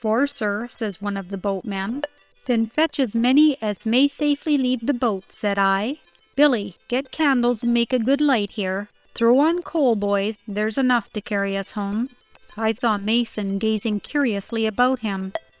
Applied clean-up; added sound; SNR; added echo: neural separator model SepFormer WHAM!.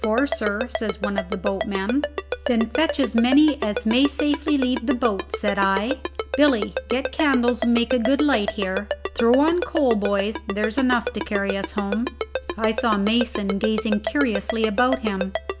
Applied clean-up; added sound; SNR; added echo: none; Ringtone; 7 dB; none.